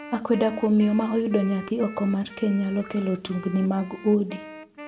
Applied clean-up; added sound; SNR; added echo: none; Wind instrument, woodwind instrument; 18 dB; reverberation time 0.4 s.